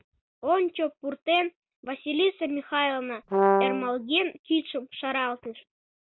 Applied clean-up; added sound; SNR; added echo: none; Brass instrument; -5 dB; none.